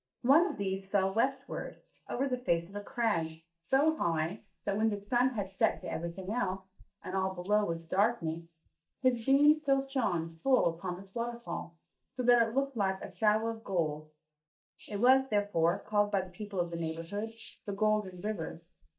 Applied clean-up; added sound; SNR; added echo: neural mask model DeepFilterNet 3.